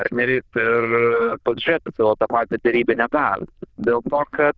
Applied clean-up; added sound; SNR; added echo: neural diffusion model UNIVERSE++.